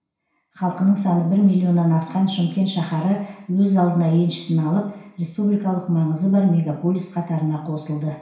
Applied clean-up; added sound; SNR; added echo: none; none; none; reverberation time 0.6 s.